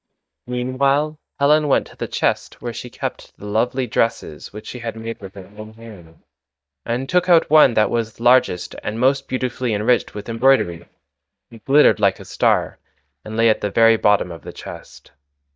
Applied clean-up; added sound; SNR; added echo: neural mask model DeepFilterNet 3.